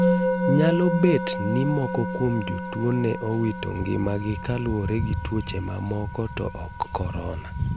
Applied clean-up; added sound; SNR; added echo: none; Musical instrument; 3 dB; none.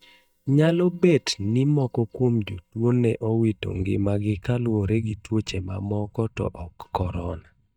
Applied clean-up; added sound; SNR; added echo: neural mask model DeepFilterNet 3.